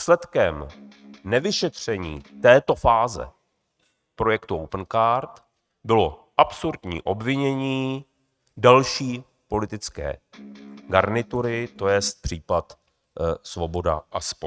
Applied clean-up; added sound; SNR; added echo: neural mask model RNNoise.